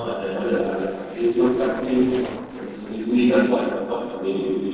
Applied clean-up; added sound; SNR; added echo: neural separator model SepFormer DNS4.